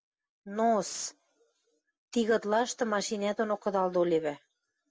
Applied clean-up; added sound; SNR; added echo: none; none; none; none.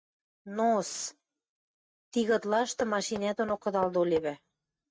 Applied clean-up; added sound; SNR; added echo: neural mask model RNNoise.